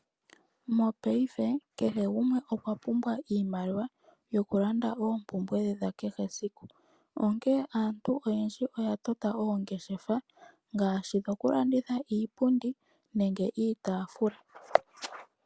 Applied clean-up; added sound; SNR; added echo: none; none; none; none.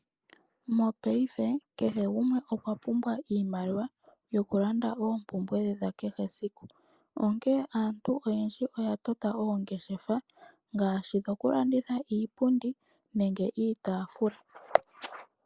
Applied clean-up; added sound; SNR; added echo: neural mask model Resemble Enhance denoiser.